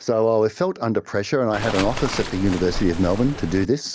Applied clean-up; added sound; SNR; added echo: none; Waves, surf; 7 dB; none.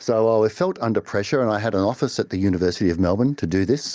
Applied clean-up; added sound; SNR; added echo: none; none; none; none.